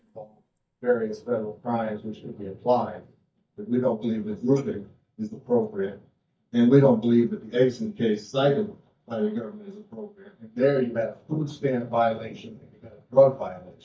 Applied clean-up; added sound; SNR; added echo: neural mask model DeepFilterNet 3.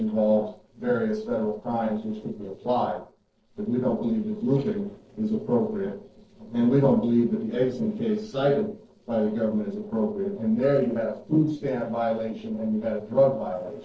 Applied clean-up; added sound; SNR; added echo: neural separator model SepFormer DNS4.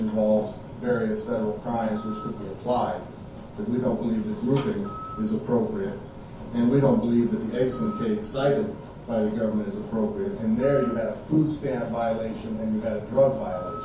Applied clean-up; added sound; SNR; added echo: none; Bird; 17 dB; reverberation time 0.6 s.